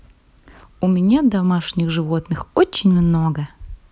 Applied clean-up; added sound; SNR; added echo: none; none; none; none.